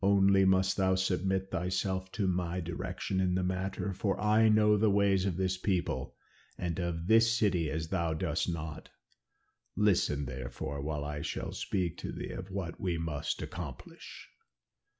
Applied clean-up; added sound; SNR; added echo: none; none; none; none.